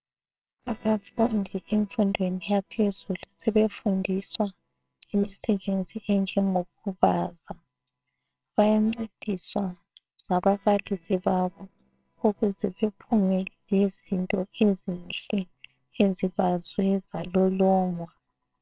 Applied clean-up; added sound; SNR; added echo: neural separator model SepFormer WHAMR!.